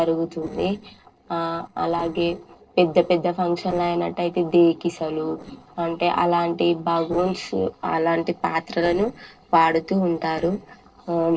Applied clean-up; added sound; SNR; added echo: neural separator model SepFormer DNS4.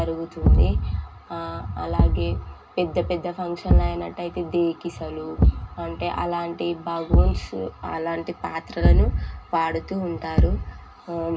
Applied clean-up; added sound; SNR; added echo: none; Thump, thud; -4 dB; reverberation time 0.2 s.